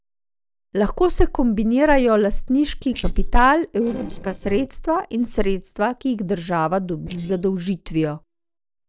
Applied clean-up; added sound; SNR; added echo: neural separator model SepFormer DNS4.